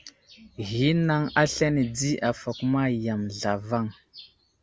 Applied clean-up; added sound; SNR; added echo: none; none; none; none.